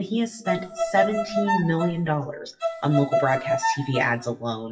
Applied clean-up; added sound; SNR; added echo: classical method WPE with log-MMSE.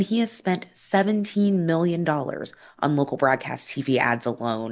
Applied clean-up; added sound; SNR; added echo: none; none; none; none.